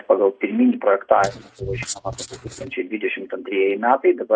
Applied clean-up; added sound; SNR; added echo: neural mask model RNNoise.